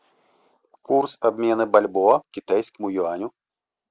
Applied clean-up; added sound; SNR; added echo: none; none; none; none.